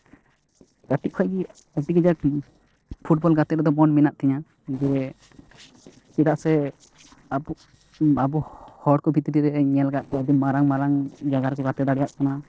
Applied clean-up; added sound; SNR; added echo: neural separator model SepFormer DNS4.